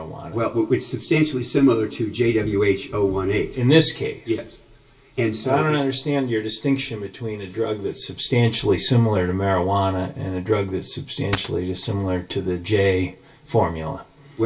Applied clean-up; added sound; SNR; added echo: none; Coin (dropping); 6 dB; reverberation time 0.2 s.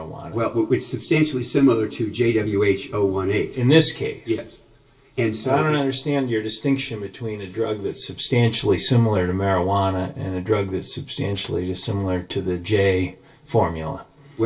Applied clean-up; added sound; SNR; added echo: neural separator model SepFormer DNS4.